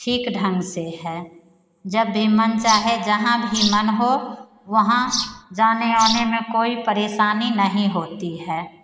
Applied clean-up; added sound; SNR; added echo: none; Bird vocalization, bird call, bird song; 7 dB; reverberation time 0.3 s.